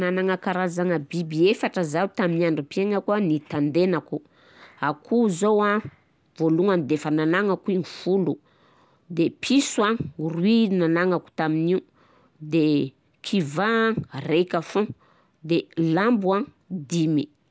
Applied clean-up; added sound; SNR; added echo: none; none; none; none.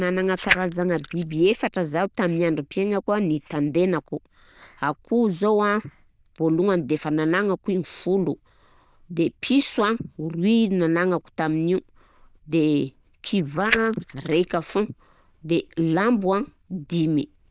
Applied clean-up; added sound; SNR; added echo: neural diffusion model UNIVERSE++.